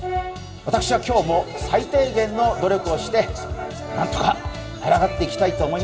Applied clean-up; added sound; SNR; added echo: none; Brass instrument; 10 dB; reverberation time 2.8 s.